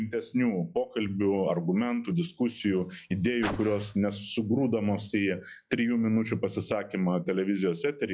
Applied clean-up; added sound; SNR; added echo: classical method log-MMSE.